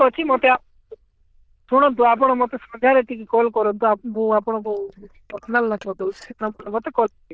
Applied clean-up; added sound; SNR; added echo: neural diffusion model UNIVERSE++.